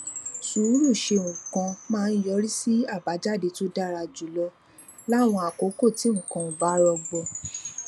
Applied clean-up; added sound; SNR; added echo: none; Chime; 14 dB; none.